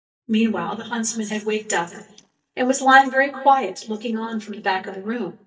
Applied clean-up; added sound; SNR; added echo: neural mask model DeepFilterNet 3.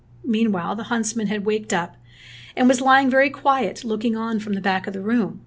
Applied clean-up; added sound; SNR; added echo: none; none; none; none.